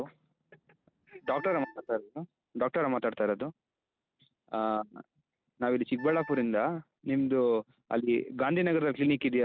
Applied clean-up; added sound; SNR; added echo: none; Wind instrument, woodwind instrument; 17 dB; none.